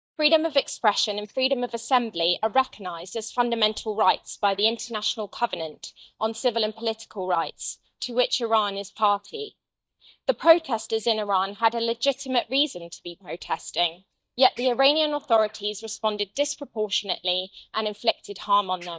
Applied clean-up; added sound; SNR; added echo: neural mask model DeepFilterNet 3.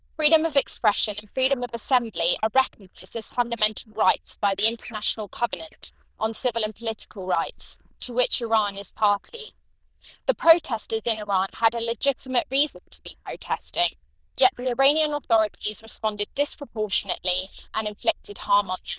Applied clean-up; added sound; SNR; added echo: neural diffusion model UNIVERSE++.